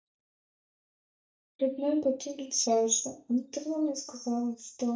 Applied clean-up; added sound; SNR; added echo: neural mask model DeepFilterNet 3.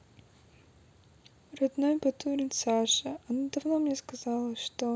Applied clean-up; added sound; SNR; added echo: none; none; none; none.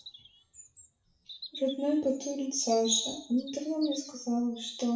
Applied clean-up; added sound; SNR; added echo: classical method WPE with log-MMSE.